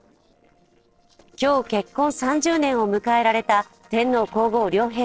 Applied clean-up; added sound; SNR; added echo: neural separator model SepFormer DNS4.